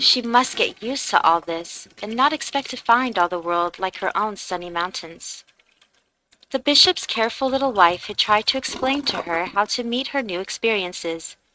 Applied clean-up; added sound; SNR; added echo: neural mask model RNNoise.